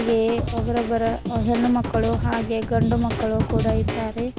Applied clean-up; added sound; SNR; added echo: none; Drum / Drum kit; 5 dB; none.